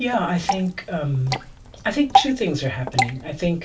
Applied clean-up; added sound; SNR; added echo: none; Drip / Water; 2 dB; reverberation time 0.2 s.